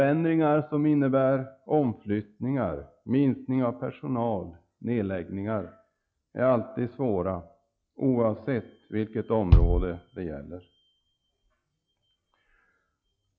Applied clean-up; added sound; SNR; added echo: classical method log-MMSE.